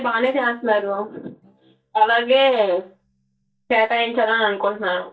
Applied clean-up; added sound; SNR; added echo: neural mask model DeepFilterNet 3.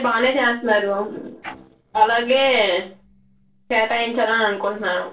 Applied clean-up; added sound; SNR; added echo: neural separator model SepFormer DNS4.